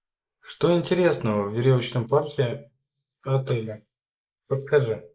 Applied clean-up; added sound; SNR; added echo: neural mask model Resemble Enhance denoiser.